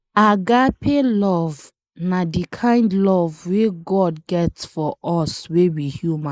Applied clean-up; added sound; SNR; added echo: neural mask model Resemble Enhance denoiser.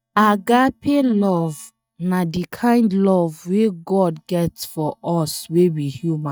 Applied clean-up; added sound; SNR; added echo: neural mask model DeepFilterNet 3.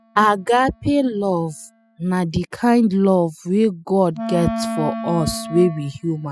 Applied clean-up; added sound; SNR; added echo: classical method spectral subtraction.